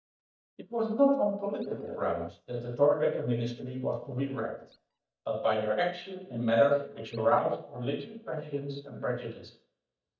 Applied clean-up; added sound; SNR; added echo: neural mask model DeepFilterNet 3.